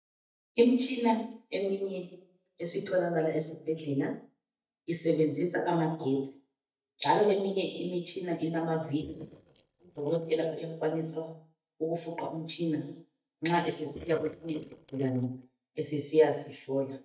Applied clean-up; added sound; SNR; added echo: neural mask model DeepFilterNet 3.